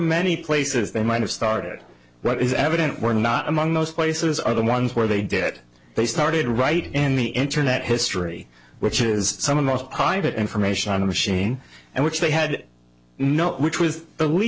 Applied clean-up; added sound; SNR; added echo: none; none; none; none.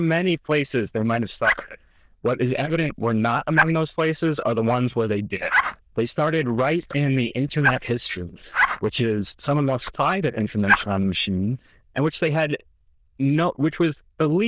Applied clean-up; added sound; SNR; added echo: neural diffusion model UNIVERSE++.